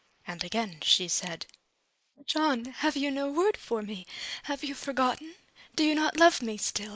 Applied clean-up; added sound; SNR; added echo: neural mask model Resemble Enhance denoiser.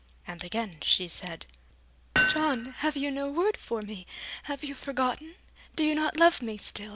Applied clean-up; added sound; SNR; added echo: none; Hammer; 1 dB; none.